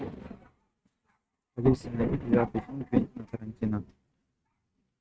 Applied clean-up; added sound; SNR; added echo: neural mask model RNNoise.